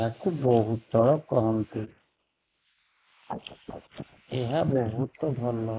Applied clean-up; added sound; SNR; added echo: neural mask model Resemble Enhance denoiser.